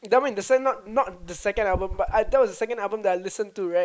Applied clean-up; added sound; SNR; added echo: neural mask model Resemble Enhance denoiser.